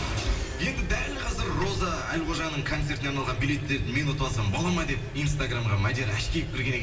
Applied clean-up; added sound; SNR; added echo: none; Engine; 13 dB; reverberation time 1.1 s.